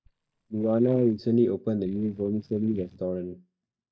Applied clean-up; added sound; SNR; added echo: neural mask model DeepFilterNet 3.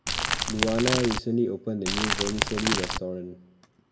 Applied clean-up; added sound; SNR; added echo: none; Crumpling, crinkling / Crackle; -1 dB; reverberation time 0.7 s.